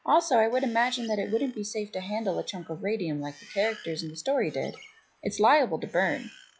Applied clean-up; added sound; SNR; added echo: classical method log-MMSE.